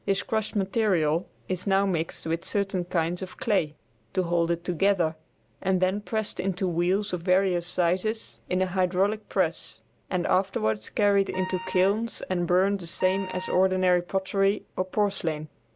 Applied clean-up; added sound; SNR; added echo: none; Wind instrument, woodwind instrument; 13 dB; none.